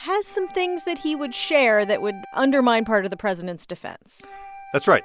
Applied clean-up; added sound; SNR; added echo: none; Wind instrument, woodwind instrument; 19 dB; none.